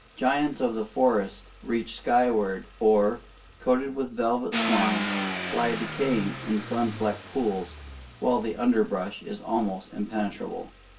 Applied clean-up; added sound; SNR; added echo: none; Car; 8 dB; reverberation time 0.2 s.